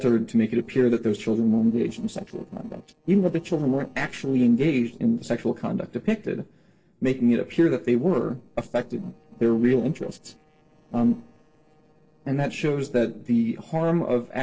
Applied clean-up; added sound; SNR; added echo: neural separator model SepFormer DNS4.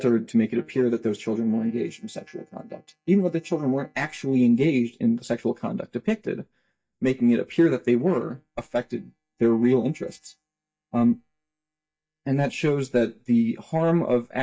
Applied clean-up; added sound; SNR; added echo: neural mask model DeepFilterNet 3.